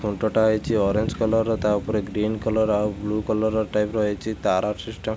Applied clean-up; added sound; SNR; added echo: none; none; none; none.